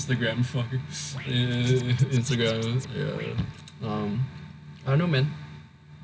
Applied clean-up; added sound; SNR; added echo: none; Scratching (performance technique); 20 dB; none.